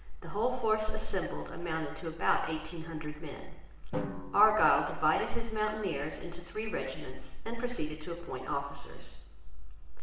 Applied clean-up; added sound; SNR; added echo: none; Drum; 19 dB; reverberation time 0.9 s.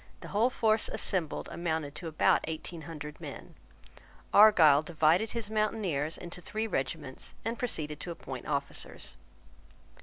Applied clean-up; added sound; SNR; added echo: none; none; none; none.